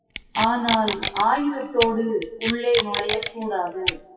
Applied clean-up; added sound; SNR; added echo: classical method WPE with log-MMSE.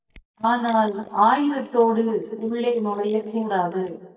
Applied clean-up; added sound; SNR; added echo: neural mask model DeepFilterNet 3.